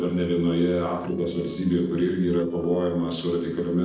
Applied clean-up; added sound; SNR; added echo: neural separator model SepFormer DNS4.